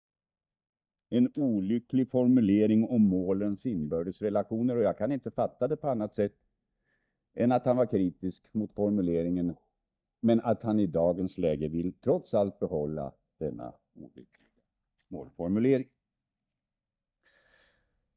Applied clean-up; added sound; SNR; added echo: neural mask model DeepFilterNet 3.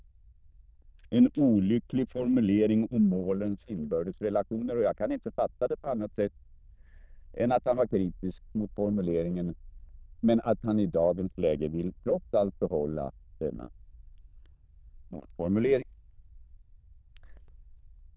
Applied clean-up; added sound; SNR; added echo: neural diffusion model UNIVERSE++.